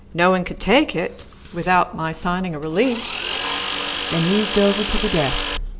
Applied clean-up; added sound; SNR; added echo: none; Tools; 3 dB; none.